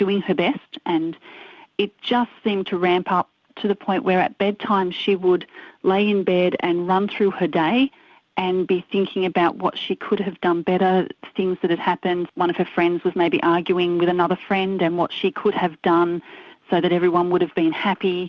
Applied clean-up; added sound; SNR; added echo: none; none; none; none.